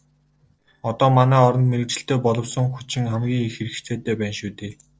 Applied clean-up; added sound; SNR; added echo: neural separator model SepFormer DNS4.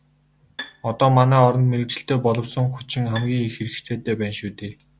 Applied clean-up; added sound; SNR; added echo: none; Bowed string instrument; 19 dB; none.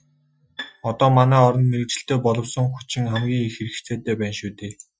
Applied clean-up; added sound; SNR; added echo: classical method Wiener filter.